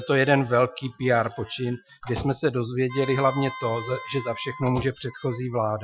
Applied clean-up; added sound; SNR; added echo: classical method Wiener filter.